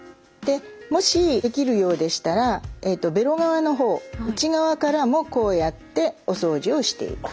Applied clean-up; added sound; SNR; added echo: none; none; none; none.